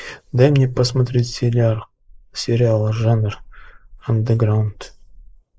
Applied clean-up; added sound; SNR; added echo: neural mask model Resemble Enhance denoiser.